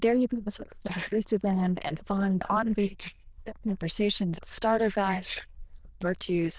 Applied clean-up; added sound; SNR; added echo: neural diffusion model UNIVERSE++.